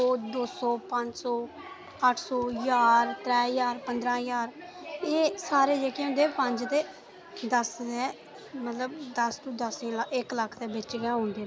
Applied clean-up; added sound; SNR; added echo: none; none; none; none.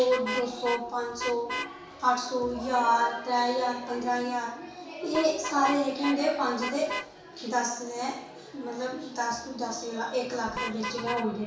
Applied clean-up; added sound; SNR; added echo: none; Vehicle horn, car horn, honking; 11 dB; reverberation time 0.6 s.